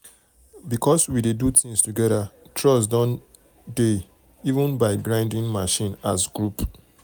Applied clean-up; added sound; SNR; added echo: none; none; none; none.